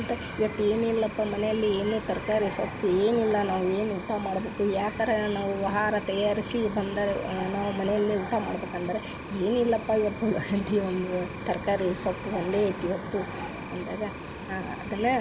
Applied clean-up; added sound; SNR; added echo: none; Cricket; 8 dB; none.